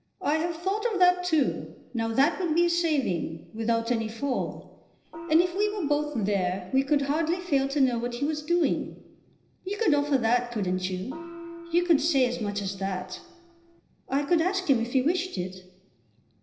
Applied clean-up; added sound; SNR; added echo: neural separator model SepFormer DNS4.